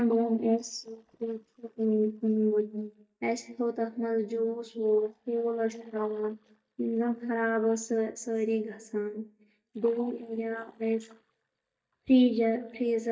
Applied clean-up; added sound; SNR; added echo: neural mask model DeepFilterNet 3.